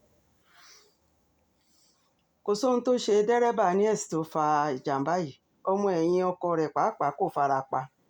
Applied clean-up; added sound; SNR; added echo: none; none; none; none.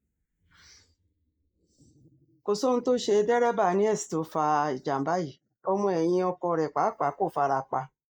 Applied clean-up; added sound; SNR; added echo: neural mask model Resemble Enhance denoiser.